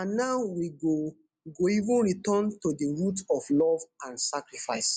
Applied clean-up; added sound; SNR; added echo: none; none; none; none.